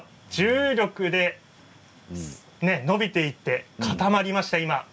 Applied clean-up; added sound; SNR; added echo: none; none; none; none.